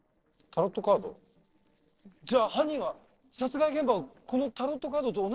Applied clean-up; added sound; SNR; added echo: neural separator model SepFormer DNS4.